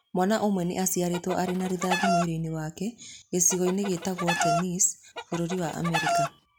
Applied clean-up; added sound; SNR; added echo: none; Chicken, rooster; 2 dB; none.